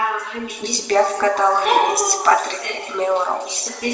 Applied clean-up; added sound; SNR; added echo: none; Wind instrument, woodwind instrument; 16 dB; reverberation time 1.6 s.